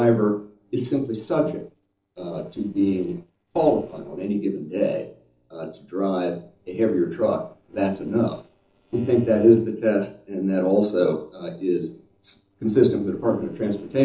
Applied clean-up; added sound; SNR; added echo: neural separator model SepFormer DNS4.